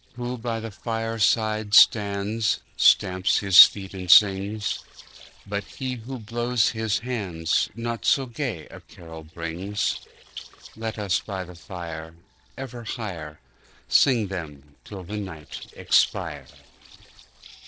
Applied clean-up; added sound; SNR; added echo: neural separator model SepFormer DNS4.